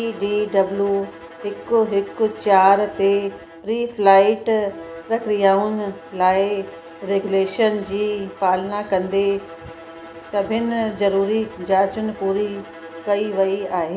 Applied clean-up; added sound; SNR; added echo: none; Bowed string instrument; 18 dB; none.